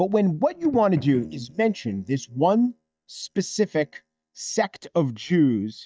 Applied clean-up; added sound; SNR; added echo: neural mask model DeepFilterNet 3.